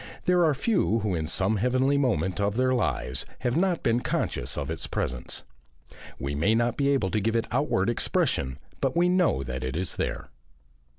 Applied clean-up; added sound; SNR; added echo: none; none; none; none.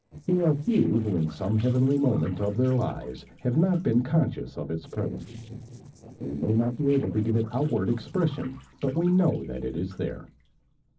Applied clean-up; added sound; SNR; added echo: neural separator model SepFormer DNS4.